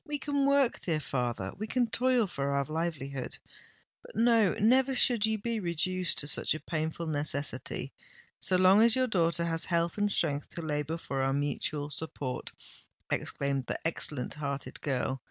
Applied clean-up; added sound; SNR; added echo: none; none; none; none.